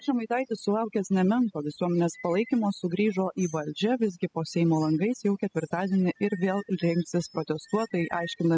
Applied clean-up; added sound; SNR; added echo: classical method spectral subtraction.